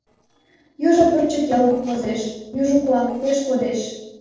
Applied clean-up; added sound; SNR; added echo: neural separator model SepFormer DNS4.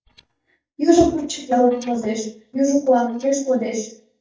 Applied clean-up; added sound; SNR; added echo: neural mask model DeepFilterNet 3.